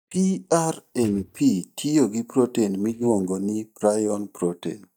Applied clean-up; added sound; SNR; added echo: neural mask model DeepFilterNet 3.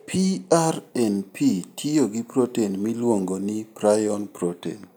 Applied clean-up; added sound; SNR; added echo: none; none; none; none.